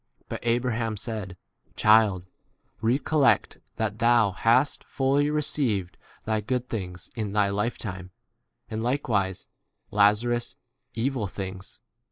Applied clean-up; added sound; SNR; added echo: neural mask model Resemble Enhance denoiser.